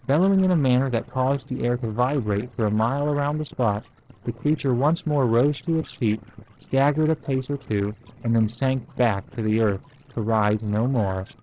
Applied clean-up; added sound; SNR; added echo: neural separator model SepFormer DNS4.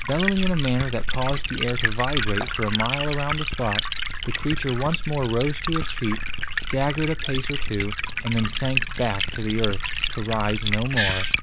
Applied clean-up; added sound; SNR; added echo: none; Gong + Liquid; -1 dB; none.